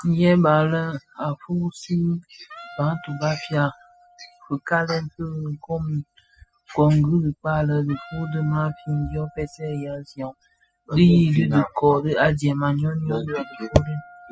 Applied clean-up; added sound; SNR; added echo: classical method spectral subtraction.